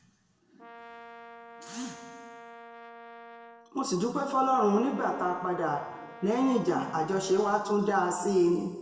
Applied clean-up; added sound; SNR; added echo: none; Brass instrument; 18 dB; reverberation time 1.3 s.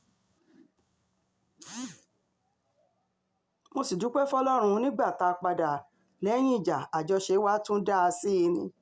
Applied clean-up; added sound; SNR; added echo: none; none; none; none.